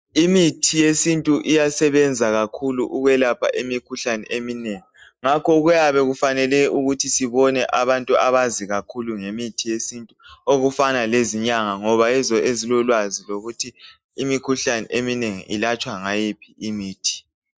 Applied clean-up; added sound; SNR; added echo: neural mask model Resemble Enhance denoiser.